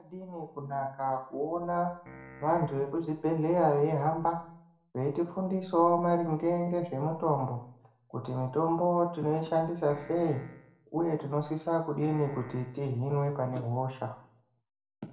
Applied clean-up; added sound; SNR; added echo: none; Piano; 19 dB; reverberation time 0.6 s.